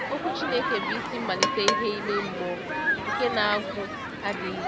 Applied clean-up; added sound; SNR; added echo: none; Human group actions + Percussion; -1 dB; none.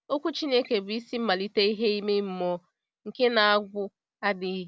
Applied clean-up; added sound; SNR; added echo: none; none; none; none.